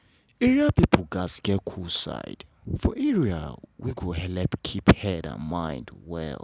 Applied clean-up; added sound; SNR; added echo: none; none; none; none.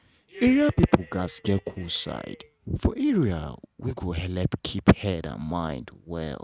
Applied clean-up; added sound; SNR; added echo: neural mask model RNNoise.